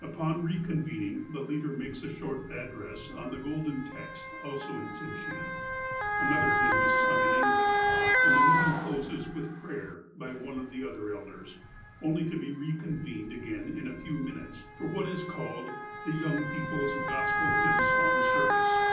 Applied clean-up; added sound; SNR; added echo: none; Motor vehicle (road) / Siren; -4 dB; reverberation time 0.6 s.